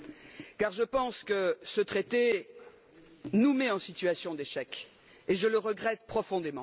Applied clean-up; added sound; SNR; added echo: none; none; none; none.